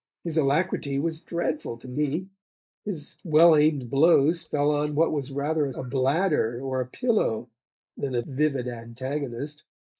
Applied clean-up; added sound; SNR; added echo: neural mask model Resemble Enhance denoiser.